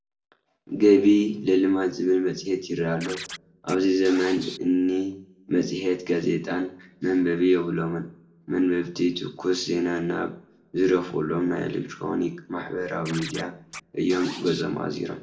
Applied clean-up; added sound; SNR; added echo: none; Scratching (performance technique); 17 dB; reverberation time 0.4 s.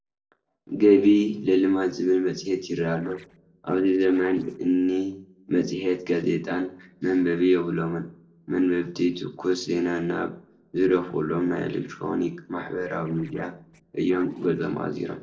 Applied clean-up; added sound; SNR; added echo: neural separator model SepFormer DNS4.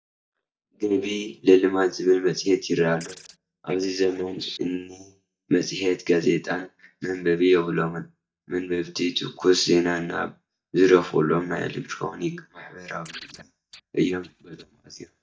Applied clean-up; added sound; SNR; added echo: neural mask model DeepFilterNet 3.